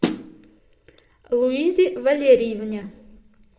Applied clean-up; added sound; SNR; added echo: none; Snare drum; 4 dB; reverberation time 0.6 s.